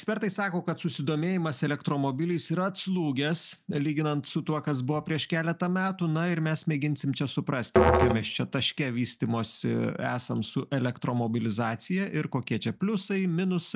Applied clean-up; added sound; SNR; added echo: none; Musical instrument; 0 dB; none.